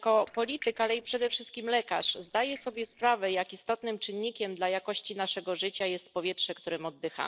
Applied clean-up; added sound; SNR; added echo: neural separator model SepFormer DNS4.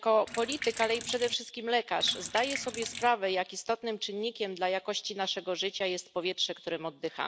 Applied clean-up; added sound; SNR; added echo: none; Sink (filling or washing); 9 dB; none.